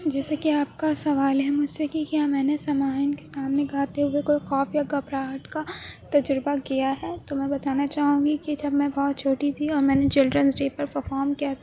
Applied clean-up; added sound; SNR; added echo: none; none; none; none.